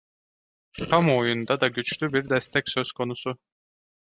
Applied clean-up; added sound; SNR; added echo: neural separator model SepFormer DNS4.